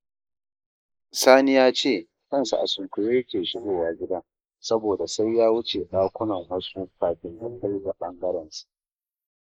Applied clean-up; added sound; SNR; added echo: neural mask model Resemble Enhance denoiser.